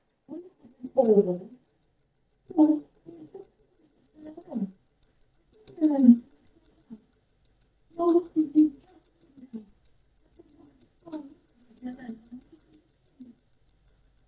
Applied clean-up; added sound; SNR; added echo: neural mask model DeepFilterNet 3.